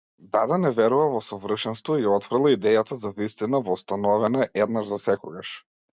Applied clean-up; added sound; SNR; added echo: none; none; none; none.